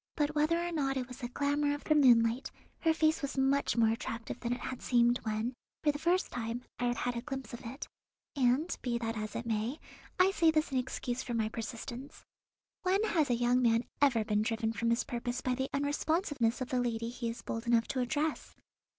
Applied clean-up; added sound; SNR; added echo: neural separator model SepFormer DNS4.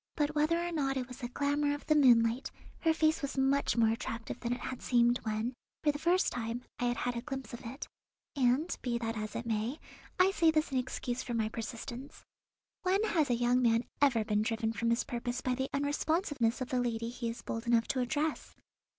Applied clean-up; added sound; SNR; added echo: none; none; none; none.